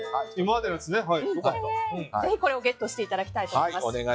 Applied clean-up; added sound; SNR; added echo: classical method log-MMSE.